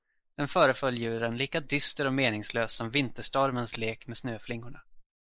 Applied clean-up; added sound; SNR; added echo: neural mask model Resemble Enhance denoiser.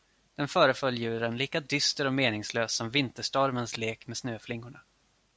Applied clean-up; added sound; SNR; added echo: none; none; none; none.